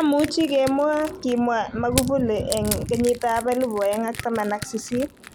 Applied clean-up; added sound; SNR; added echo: none; Crushing; 13 dB; none.